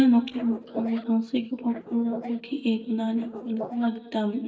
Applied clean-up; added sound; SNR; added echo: neural mask model DeepFilterNet 3.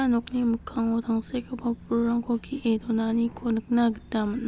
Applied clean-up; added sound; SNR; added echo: none; none; none; none.